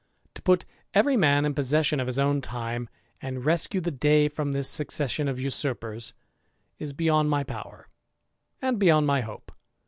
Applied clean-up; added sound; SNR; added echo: none; none; none; none.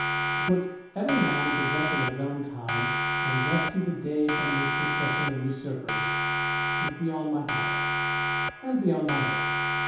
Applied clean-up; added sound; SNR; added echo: none; Siren; -2 dB; reverberation time 0.8 s.